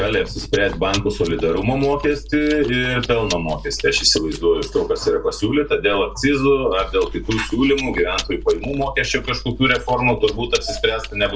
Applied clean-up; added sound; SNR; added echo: none; Chewing, mastication; 12 dB; reverberation time 0.2 s.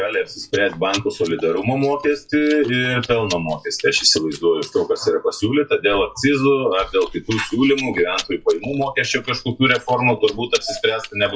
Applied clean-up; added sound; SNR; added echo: classical method WPE with log-MMSE.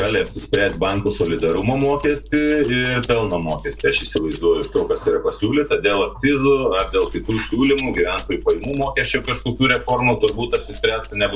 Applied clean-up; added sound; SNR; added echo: neural separator model SepFormer DNS4.